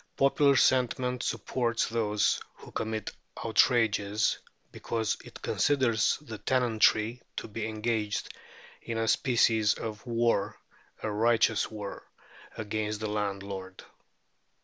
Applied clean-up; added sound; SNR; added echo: none; none; none; none.